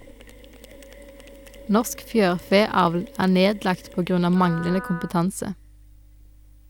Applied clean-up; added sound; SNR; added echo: none; Wind instrument, woodwind instrument + Mechanisms; 18 dB; none.